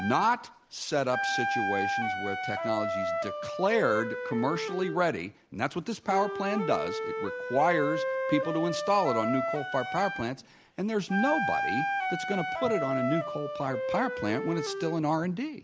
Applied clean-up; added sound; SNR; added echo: none; Wind instrument, woodwind instrument; 3 dB; none.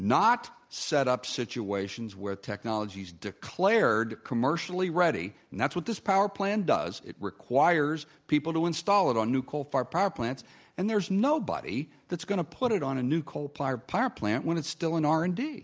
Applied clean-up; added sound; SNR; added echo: none; none; none; none.